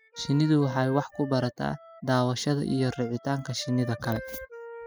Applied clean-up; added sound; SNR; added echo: classical method spectral subtraction.